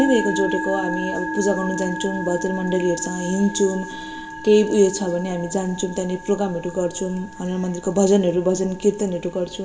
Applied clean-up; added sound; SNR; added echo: none; Musical instrument; 9 dB; reverberation time 1.2 s.